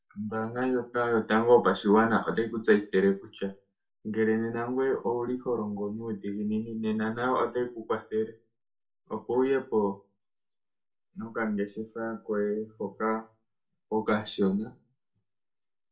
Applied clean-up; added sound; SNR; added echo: none; none; none; reverberation time 0.2 s.